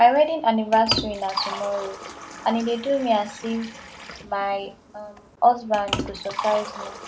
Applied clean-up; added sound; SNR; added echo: none; Liquid; 11 dB; none.